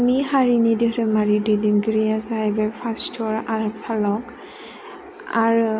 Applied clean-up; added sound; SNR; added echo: none; none; none; none.